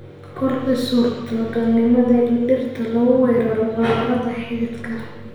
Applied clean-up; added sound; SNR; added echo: none; none; none; reverberation time 0.9 s.